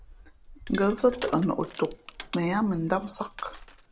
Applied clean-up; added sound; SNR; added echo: none; Crushing; 14 dB; none.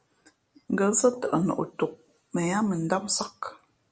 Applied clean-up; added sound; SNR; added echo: none; none; none; none.